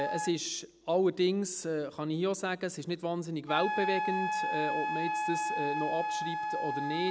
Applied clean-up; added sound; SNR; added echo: none; Wind instrument, woodwind instrument; 2 dB; none.